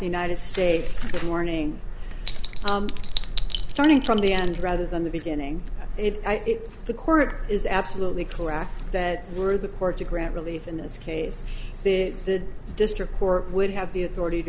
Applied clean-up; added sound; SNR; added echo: none; Chink, clink; 15 dB; none.